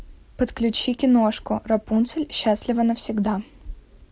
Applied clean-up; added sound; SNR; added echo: none; none; none; none.